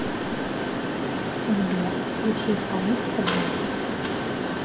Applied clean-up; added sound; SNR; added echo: none; Mechanisms; -3 dB; reverberation time 0.6 s.